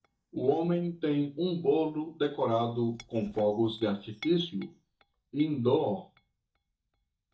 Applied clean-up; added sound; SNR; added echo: neural mask model DeepFilterNet 3.